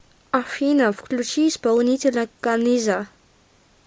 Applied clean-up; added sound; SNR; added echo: none; none; none; none.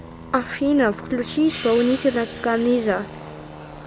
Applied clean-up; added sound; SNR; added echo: none; Aircraft + Hi-hat; 12 dB; none.